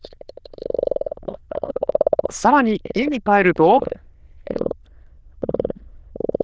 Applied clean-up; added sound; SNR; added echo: neural diffusion model UNIVERSE++.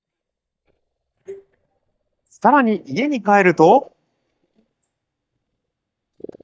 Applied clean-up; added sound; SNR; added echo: neural mask model DeepFilterNet 3.